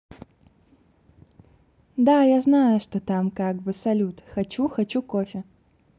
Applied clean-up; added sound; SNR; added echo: none; none; none; none.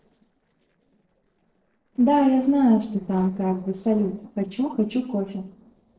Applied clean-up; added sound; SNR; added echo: neural separator model SepFormer DNS4.